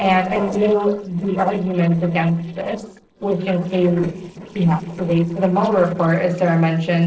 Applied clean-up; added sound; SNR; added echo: neural separator model SepFormer DNS4.